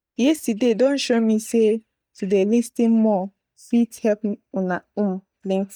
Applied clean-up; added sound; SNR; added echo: neural mask model DeepFilterNet 3.